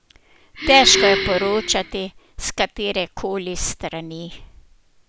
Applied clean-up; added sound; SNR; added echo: none; Breathing; 4 dB; none.